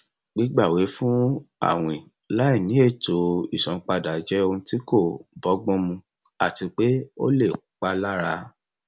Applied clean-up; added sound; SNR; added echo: none; none; none; none.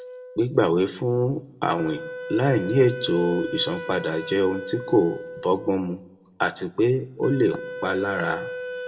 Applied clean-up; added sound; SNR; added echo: none; Wind instrument, woodwind instrument; 12 dB; reverberation time 0.5 s.